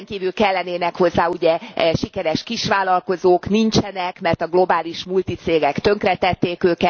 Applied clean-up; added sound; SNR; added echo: none; none; none; none.